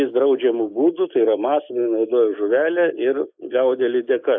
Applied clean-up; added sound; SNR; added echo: neural mask model Resemble Enhance denoiser.